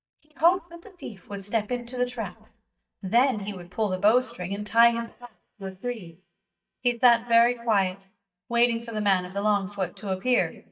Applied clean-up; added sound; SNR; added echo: neural mask model DeepFilterNet 3.